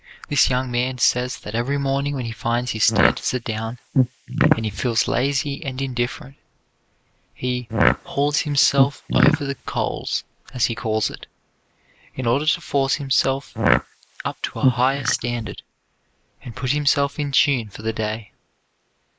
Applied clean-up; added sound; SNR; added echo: neural mask model Resemble Enhance denoiser.